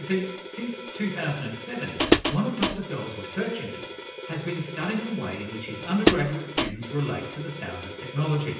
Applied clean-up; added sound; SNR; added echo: none; Hi-hat; 1 dB; reverberation time 0.9 s.